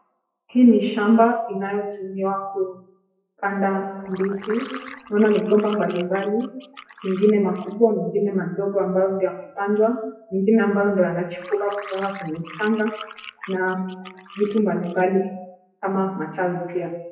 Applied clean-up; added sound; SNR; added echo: classical method WPE with log-MMSE.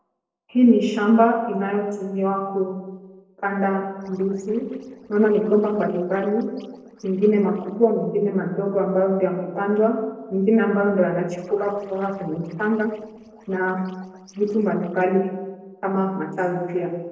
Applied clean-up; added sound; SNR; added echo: neural separator model SepFormer DNS4.